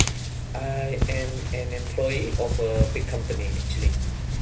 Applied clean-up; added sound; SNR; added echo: none; Tearing; -5 dB; reverberation time 0.3 s.